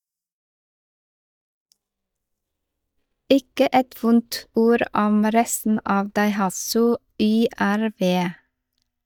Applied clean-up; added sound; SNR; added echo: neural mask model DeepFilterNet 3.